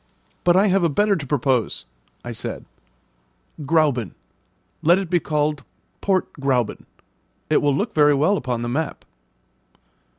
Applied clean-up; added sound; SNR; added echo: none; none; none; none.